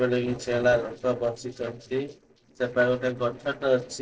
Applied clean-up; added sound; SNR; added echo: neural separator model SepFormer DNS4.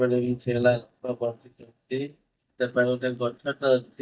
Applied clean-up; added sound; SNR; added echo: neural mask model DeepFilterNet 3.